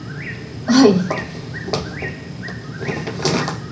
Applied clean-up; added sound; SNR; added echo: none; Bird; 15 dB; reverberation time 0.5 s.